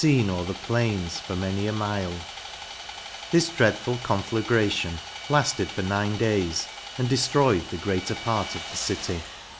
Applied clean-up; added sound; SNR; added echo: none; Sawing; 12 dB; none.